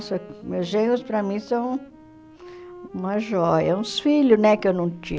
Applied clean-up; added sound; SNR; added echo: none; Wind instrument, woodwind instrument; 19 dB; none.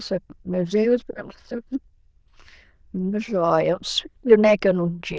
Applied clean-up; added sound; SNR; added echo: neural diffusion model UNIVERSE++.